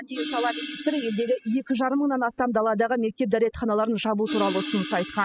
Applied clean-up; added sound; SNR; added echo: classical method spectral subtraction.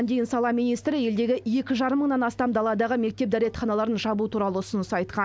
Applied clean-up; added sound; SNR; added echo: none; none; none; none.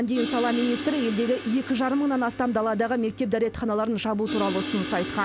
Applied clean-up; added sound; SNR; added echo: none; Crash cymbal; 9 dB; none.